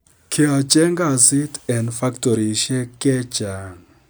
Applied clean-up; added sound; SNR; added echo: none; none; none; none.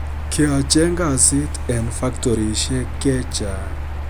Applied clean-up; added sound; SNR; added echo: none; Mechanical fan; 5 dB; none.